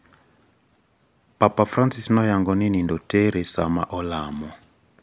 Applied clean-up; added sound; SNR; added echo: none; none; none; none.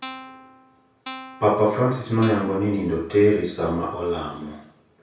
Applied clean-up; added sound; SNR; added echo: none; Guitar; 16 dB; reverberation time 0.6 s.